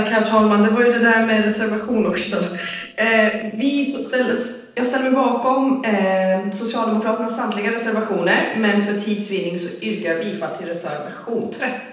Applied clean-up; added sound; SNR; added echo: neural separator model SepFormer DNS4.